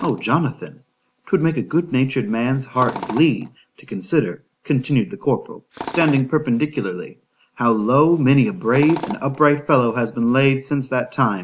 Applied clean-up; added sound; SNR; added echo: none; Tools; 17 dB; none.